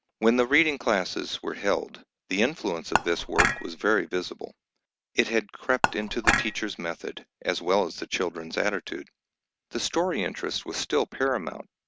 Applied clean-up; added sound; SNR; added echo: none; Dishes, pots, and pans / Chink, clink; -1 dB; none.